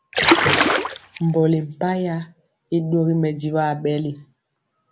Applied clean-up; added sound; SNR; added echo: none; Splash, splatter; -4 dB; none.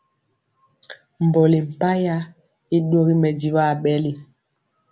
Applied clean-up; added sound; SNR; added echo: none; none; none; none.